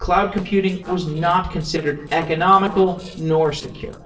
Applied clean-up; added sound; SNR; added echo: neural separator model SepFormer DNS4.